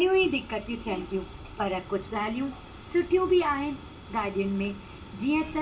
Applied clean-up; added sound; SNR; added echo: none; Fire; 17 dB; reverberation time 0.2 s.